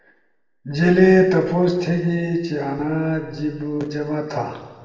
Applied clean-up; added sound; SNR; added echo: none; none; none; reverberation time 1.3 s.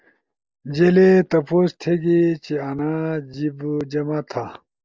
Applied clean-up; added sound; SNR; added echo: none; none; none; none.